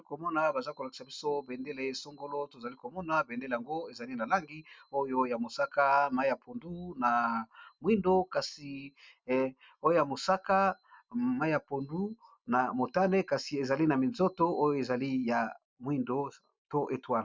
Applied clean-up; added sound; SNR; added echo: none; none; none; none.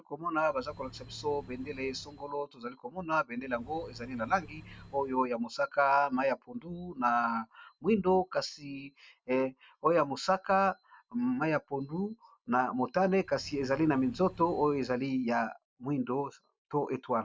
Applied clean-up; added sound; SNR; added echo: none; Accelerating, revving, vroom / Car; 20 dB; none.